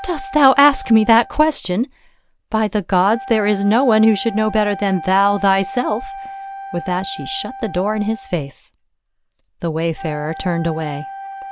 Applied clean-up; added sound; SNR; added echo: none; Wind instrument, woodwind instrument; 14 dB; none.